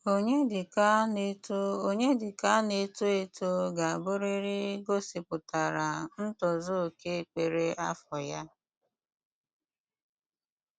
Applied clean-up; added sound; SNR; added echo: none; none; none; none.